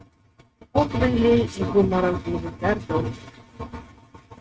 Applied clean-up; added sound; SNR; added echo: neural mask model RNNoise.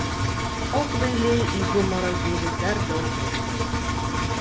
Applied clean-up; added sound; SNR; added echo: none; Engine; -3 dB; none.